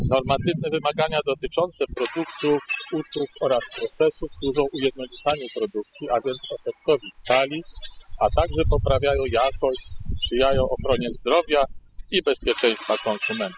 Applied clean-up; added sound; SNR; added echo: classical method spectral subtraction.